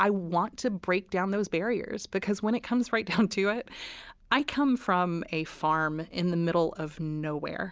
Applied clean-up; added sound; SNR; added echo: none; none; none; none.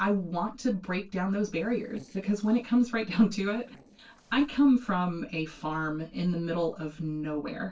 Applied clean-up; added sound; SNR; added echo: neural separator model SepFormer DNS4.